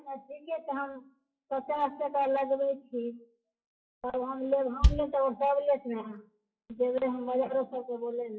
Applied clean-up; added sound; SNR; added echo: classical method WPE with log-MMSE.